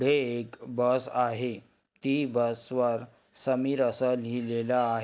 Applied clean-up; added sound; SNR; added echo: none; none; none; none.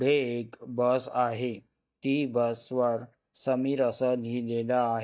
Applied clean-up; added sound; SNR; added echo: neural mask model DeepFilterNet 3.